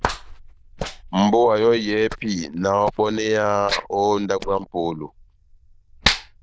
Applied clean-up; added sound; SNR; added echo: neural diffusion model UNIVERSE++.